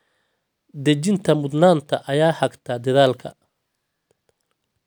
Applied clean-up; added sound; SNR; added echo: none; none; none; none.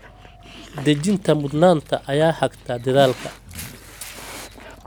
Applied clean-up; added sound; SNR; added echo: none; Dog; 17 dB; none.